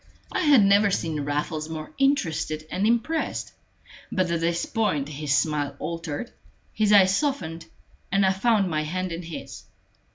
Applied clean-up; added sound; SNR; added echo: none; none; none; none.